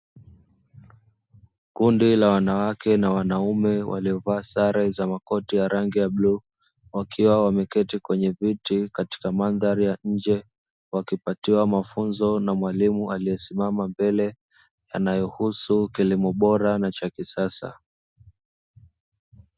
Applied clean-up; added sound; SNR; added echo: none; none; none; none.